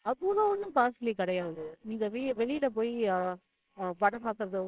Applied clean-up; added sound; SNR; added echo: neural separator model SepFormer WHAMR!.